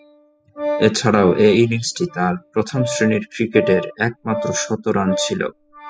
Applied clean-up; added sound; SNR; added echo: classical method spectral subtraction.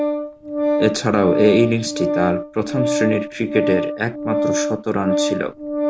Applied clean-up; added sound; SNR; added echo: none; Organ; 1 dB; none.